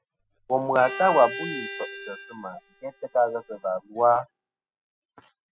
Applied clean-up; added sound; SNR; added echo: classical method spectral subtraction.